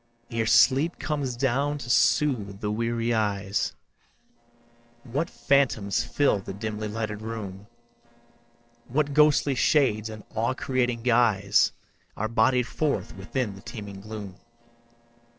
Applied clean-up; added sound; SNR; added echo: neural separator model SepFormer DNS4.